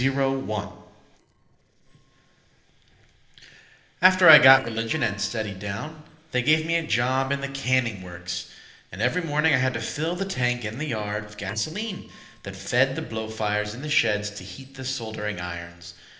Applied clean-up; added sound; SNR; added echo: neural separator model SepFormer DNS4.